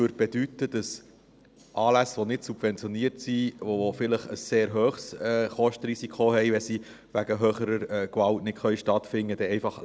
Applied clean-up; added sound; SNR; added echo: none; none; none; none.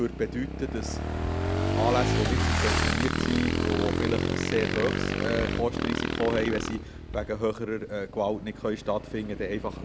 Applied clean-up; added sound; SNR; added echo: none; Motorcycle / Engine; -2 dB; none.